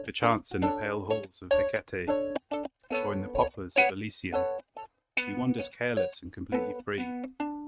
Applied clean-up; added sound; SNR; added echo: neural mask model RNNoise.